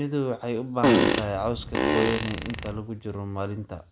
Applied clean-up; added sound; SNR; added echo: none; Fart; -4 dB; none.